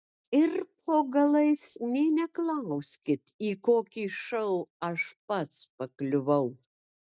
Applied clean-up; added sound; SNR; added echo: none; none; none; none.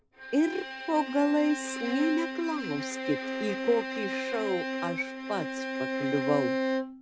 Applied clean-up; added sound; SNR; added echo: none; Bowed string instrument; 3 dB; none.